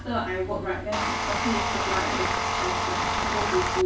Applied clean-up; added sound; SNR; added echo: none; Tools; -2 dB; reverberation time 0.3 s.